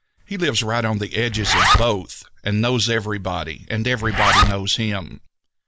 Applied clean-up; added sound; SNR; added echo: none; Zipper (clothing); 0 dB; none.